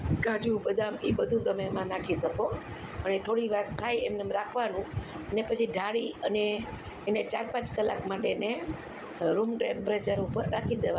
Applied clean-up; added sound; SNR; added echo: none; none; none; none.